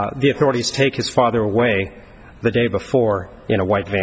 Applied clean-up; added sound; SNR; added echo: none; none; none; none.